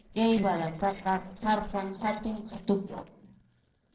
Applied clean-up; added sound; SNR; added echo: neural separator model SepFormer DNS4.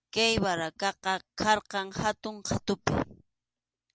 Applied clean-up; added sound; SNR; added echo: none; none; none; none.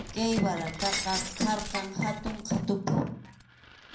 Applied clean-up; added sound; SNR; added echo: none; Shatter; 6 dB; reverberation time 0.6 s.